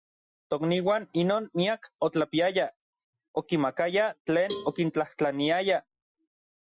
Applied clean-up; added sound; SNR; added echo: classical method Wiener filter.